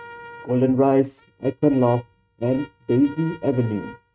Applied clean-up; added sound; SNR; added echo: neural mask model RNNoise.